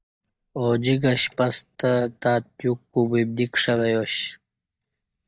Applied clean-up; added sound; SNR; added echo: neural mask model DeepFilterNet 3.